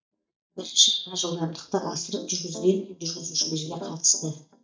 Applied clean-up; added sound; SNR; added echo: neural mask model DeepFilterNet 3.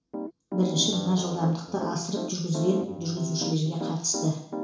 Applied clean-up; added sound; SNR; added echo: none; Piano; 7 dB; reverberation time 0.7 s.